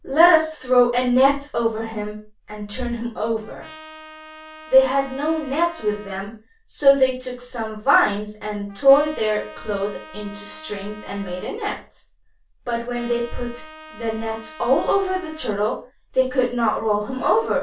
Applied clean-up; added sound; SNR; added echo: none; Trumpet; 19 dB; reverberation time 0.3 s.